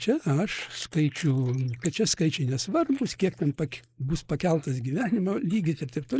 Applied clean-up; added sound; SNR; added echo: neural mask model Resemble Enhance denoiser.